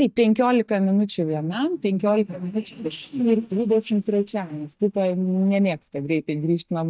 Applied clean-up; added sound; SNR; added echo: neural mask model DeepFilterNet 3.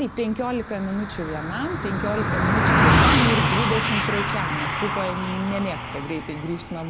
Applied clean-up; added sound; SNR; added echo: none; Car passing by; -4 dB; none.